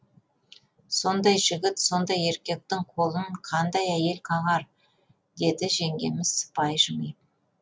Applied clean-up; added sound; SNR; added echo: none; none; none; none.